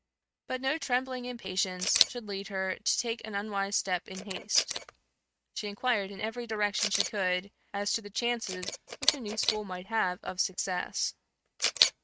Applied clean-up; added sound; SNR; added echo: neural mask model RNNoise.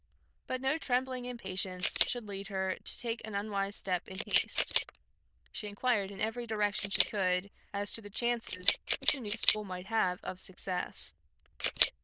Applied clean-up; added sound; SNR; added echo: neural diffusion model UNIVERSE++.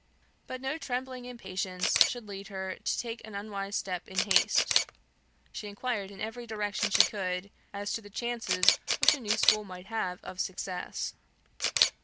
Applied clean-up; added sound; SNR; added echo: none; Camera; -1 dB; none.